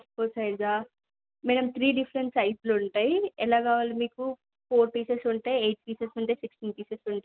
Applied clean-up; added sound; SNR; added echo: none; none; none; none.